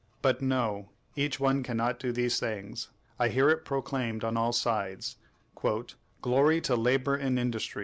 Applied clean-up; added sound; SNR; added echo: none; none; none; none.